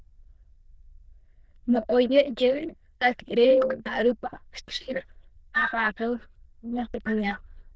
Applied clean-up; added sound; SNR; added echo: neural diffusion model UNIVERSE++.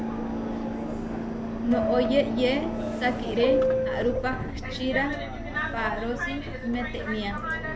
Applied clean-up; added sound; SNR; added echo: none; Subway, metro, underground; 0 dB; none.